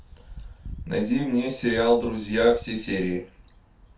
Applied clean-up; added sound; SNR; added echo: none; Bird; 17 dB; reverberation time 0.3 s.